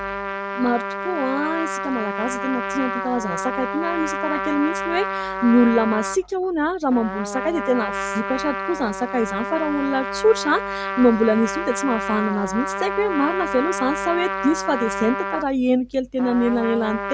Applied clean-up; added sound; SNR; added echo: none; Trumpet; 5 dB; none.